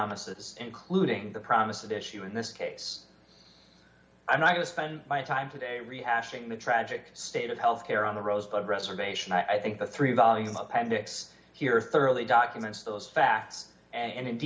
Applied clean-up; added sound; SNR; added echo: none; none; none; none.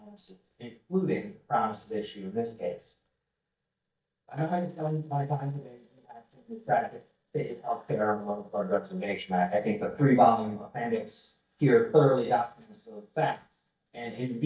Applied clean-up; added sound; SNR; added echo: neural mask model DeepFilterNet 3.